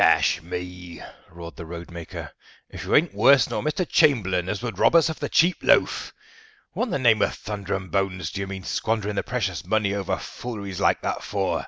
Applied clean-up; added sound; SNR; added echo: none; none; none; none.